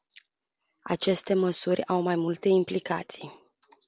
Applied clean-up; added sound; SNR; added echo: none; none; none; none.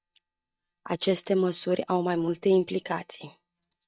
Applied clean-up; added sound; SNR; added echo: neural mask model DeepFilterNet 3.